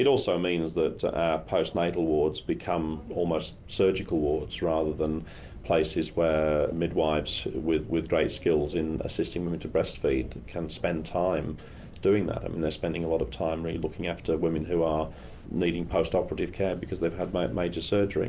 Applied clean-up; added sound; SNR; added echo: none; none; none; none.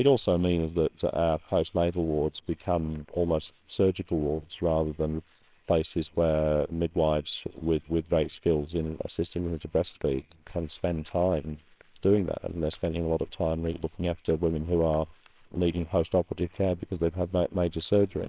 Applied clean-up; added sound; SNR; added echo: neural separator model SepFormer WHAMR!.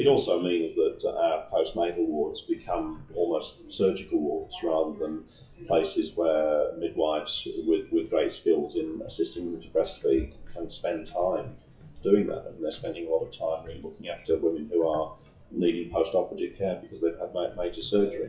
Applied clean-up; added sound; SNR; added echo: classical method WPE with log-MMSE.